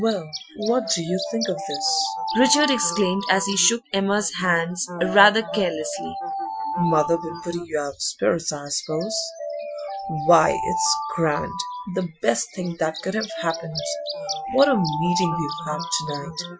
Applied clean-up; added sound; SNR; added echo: classical method Wiener filter.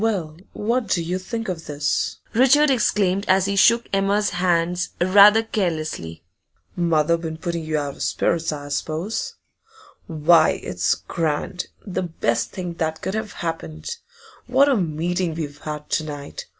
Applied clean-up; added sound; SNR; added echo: none; none; none; none.